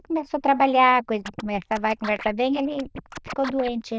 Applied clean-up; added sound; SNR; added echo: neural diffusion model UNIVERSE++.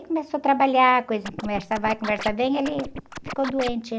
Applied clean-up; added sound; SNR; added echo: none; Scratching (performance technique); 10 dB; none.